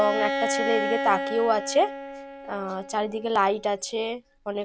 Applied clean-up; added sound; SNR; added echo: none; Bowed string instrument; 5 dB; none.